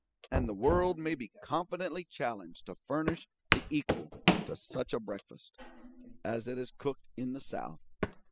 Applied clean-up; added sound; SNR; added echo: classical method spectral subtraction.